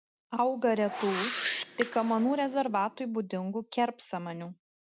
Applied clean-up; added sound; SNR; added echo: none; Whoosh, swoosh, swish; 6 dB; none.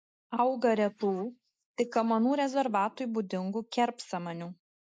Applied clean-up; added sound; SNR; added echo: neural mask model Resemble Enhance denoiser.